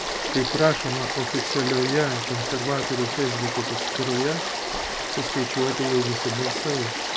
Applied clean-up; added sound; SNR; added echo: none; Stream / Frog; 1 dB; none.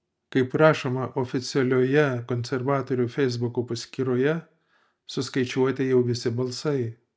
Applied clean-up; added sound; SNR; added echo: none; none; none; none.